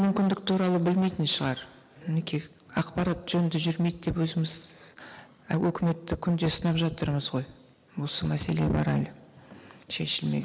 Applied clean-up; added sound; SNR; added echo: none; none; none; none.